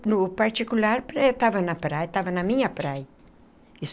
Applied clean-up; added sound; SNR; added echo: none; Tambourine; 13 dB; none.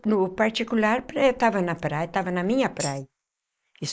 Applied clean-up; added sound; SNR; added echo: neural mask model Resemble Enhance denoiser.